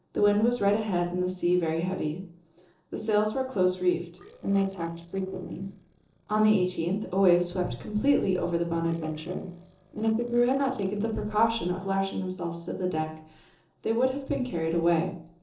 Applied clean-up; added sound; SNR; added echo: neural separator model SepFormer DNS4.